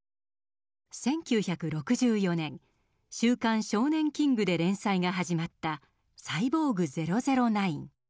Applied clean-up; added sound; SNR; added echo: none; none; none; none.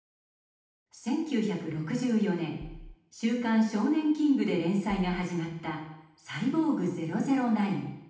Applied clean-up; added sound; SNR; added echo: none; Bass drum; 15 dB; reverberation time 0.8 s.